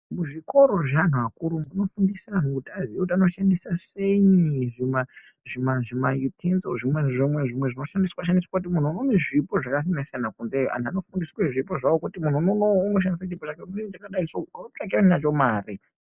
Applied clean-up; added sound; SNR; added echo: none; none; none; none.